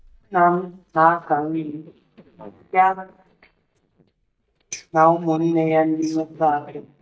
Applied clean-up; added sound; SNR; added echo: neural mask model DeepFilterNet 3.